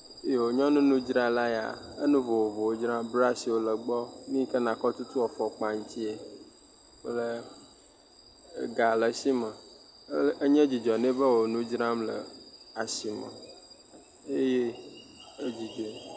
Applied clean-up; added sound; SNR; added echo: none; none; none; none.